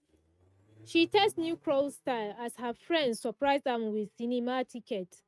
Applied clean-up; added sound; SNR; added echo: neural mask model RNNoise.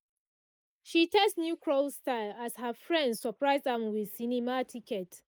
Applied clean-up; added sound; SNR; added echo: neural mask model Resemble Enhance denoiser.